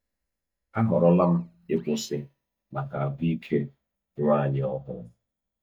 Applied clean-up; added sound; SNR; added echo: neural mask model DeepFilterNet 3.